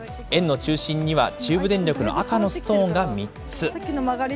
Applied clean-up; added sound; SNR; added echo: none; none; none; none.